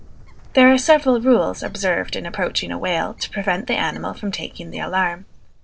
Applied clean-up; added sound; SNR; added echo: none; Bird; 17 dB; none.